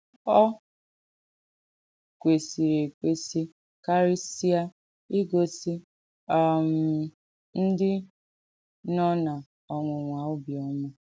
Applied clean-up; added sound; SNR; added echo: none; none; none; none.